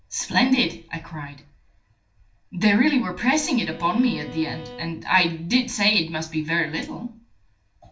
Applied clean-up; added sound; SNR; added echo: neural separator model SepFormer DNS4.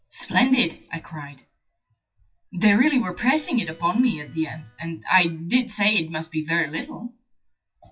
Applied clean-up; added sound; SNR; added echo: classical method WPE with log-MMSE.